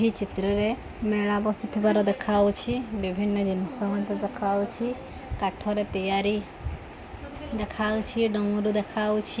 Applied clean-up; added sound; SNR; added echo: none; none; none; none.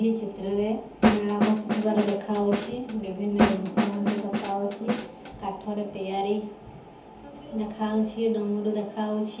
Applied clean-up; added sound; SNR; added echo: none; Snare drum; -1 dB; reverberation time 0.7 s.